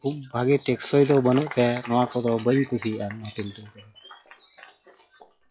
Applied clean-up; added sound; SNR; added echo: classical method log-MMSE.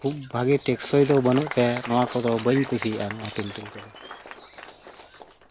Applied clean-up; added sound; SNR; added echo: none; Applause; 15 dB; none.